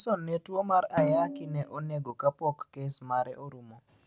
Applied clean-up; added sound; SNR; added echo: none; Snare drum; 8 dB; none.